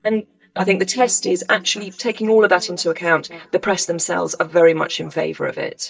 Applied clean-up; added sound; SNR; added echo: neural mask model DeepFilterNet 3.